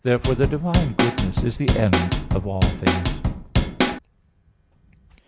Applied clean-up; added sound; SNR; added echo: none; Drum / Drum kit; -3 dB; none.